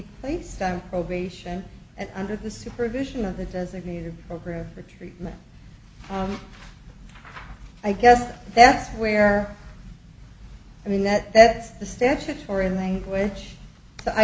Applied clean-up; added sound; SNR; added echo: none; none; none; none.